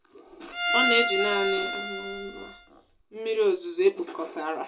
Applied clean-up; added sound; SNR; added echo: none; Bowed string instrument; 0 dB; reverberation time 0.2 s.